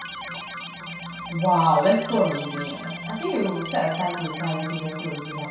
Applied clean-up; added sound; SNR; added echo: none; Keyboard (musical); 11 dB; reverberation time 0.7 s.